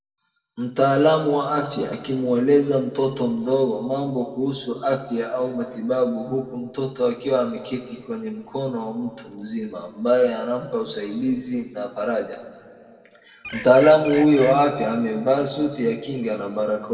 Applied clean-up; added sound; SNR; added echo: none; Bird; 12 dB; reverberation time 1.8 s.